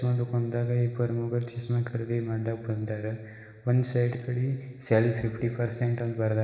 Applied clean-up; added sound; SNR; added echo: none; none; none; reverberation time 2.4 s.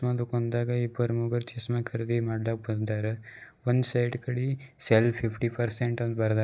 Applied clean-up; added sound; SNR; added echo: none; none; none; none.